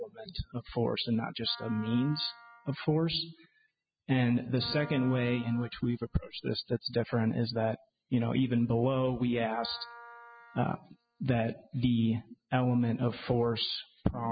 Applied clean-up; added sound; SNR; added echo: classical method spectral subtraction.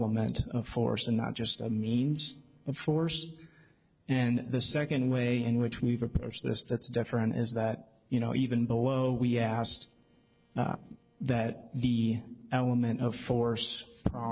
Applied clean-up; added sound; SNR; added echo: neural separator model SepFormer DNS4.